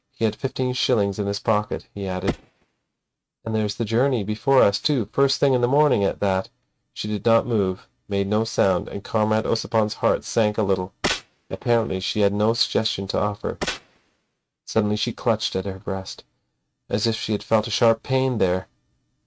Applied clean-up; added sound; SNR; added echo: neural mask model RNNoise.